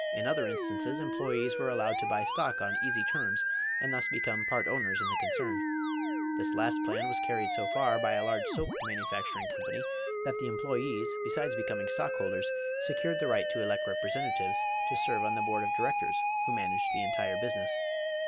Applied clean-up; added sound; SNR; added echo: none; Musical instrument; -4 dB; none.